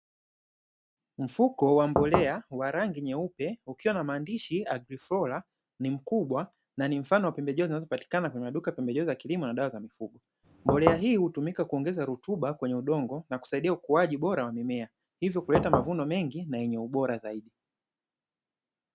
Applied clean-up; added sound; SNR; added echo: none; Knock / Wood; -1 dB; none.